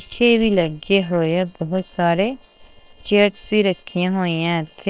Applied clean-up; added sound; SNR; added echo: neural separator model SepFormer WHAM!.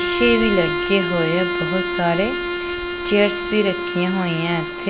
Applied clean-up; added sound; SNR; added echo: none; Bowed string instrument; 3 dB; none.